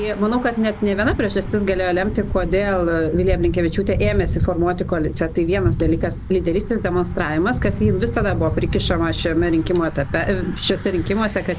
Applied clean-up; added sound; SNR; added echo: none; Thunder / Bicycle; 5 dB; none.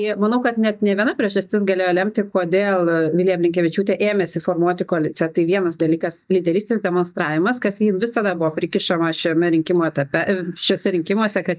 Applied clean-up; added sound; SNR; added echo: neural mask model DeepFilterNet 3.